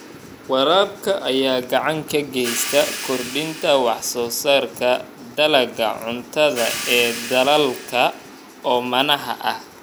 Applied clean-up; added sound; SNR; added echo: none; Hi-hat; 14 dB; none.